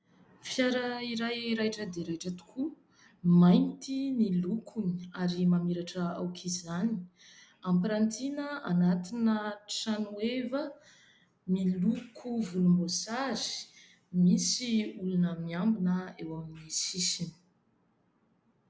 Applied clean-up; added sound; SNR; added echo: none; none; none; none.